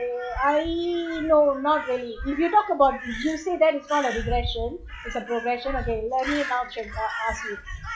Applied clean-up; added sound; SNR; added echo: classical method log-MMSE.